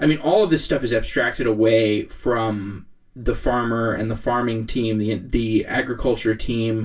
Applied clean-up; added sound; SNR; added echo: none; none; none; reverberation time 0.2 s.